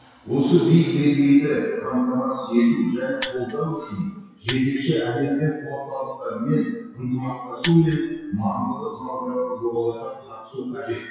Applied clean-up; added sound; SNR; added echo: classical method WPE with log-MMSE.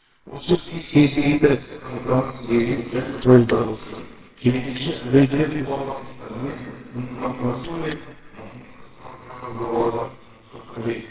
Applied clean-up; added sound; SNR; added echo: neural separator model SepFormer WHAMR!.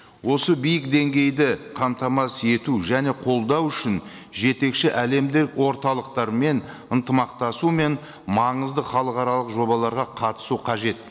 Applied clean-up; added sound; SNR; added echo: none; none; none; none.